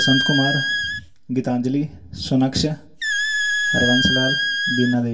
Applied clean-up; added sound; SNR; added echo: none; Squeak; 1 dB; reverberation time 0.2 s.